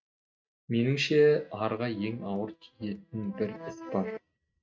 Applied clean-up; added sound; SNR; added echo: neural mask model RNNoise.